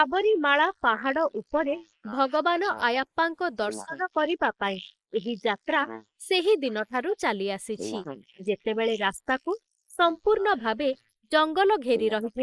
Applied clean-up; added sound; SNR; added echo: neural mask model Resemble Enhance denoiser.